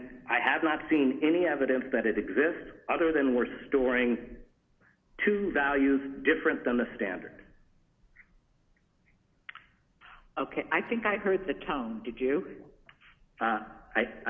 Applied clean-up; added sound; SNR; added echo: none; none; none; none.